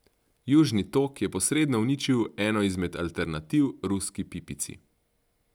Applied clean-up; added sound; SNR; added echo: none; none; none; none.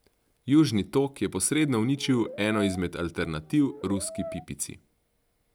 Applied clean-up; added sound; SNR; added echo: none; Brass instrument; 15 dB; none.